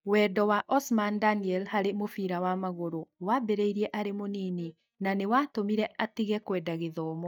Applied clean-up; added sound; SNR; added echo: neural mask model DeepFilterNet 3.